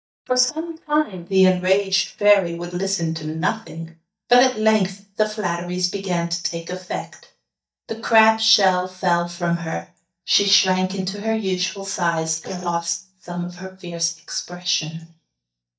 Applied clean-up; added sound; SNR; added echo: neural mask model DeepFilterNet 3.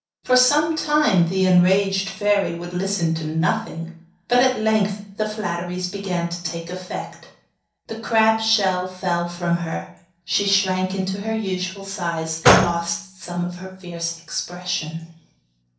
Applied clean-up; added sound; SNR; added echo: none; Gunshot, gunfire; 0 dB; reverberation time 0.6 s.